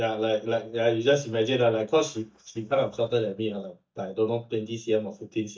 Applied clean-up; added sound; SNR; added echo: neural mask model DeepFilterNet 3.